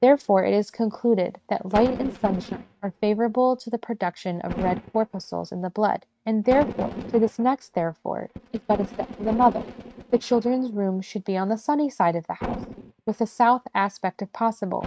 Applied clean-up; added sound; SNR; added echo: neural mask model RNNoise.